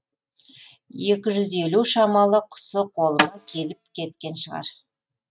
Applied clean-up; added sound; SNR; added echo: neural mask model RNNoise.